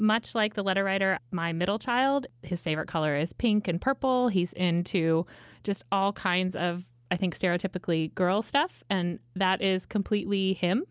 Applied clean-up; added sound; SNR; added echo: none; none; none; none.